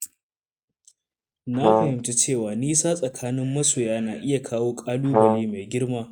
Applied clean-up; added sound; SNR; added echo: neural mask model RNNoise.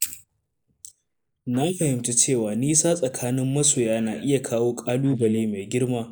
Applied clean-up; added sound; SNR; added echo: neural mask model Resemble Enhance denoiser.